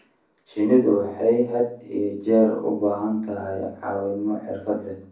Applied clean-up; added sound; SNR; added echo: none; none; none; reverberation time 0.6 s.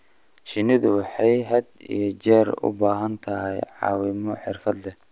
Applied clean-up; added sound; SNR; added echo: none; none; none; none.